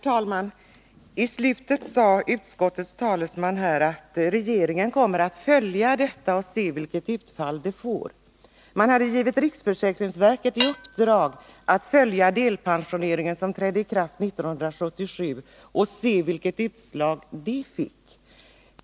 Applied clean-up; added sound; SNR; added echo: none; Cutlery, silverware / Dishes, pots, and pans; 12 dB; none.